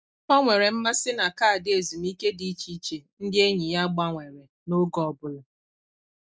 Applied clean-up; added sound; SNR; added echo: none; none; none; none.